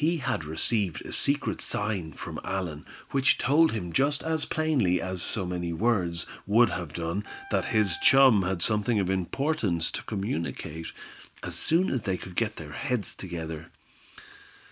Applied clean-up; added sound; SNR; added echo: none; Wind instrument, woodwind instrument; 19 dB; none.